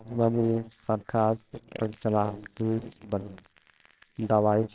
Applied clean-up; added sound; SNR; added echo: neural separator model SepFormer WHAMR!.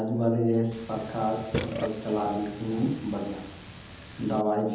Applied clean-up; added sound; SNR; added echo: none; Burping, eructation; 10 dB; reverberation time 0.9 s.